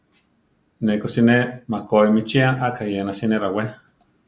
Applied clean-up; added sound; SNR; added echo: none; none; none; none.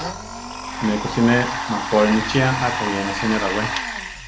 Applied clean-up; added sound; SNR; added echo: none; Domestic sounds, home sounds; 4 dB; none.